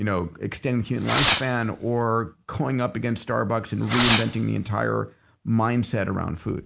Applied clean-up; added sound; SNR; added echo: none; Fireworks; -4 dB; none.